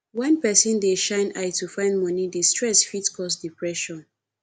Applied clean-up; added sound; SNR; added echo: none; none; none; none.